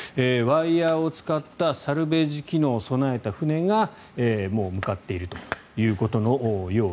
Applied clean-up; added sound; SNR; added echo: none; none; none; none.